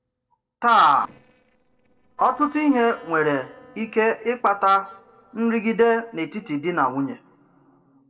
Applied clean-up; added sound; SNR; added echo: neural separator model SepFormer DNS4.